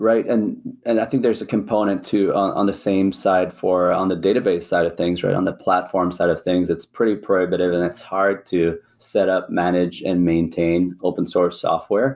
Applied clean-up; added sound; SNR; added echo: none; none; none; none.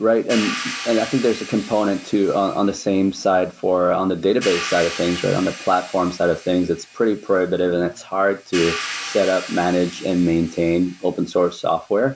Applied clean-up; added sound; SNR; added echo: none; Hi-hat; 13 dB; none.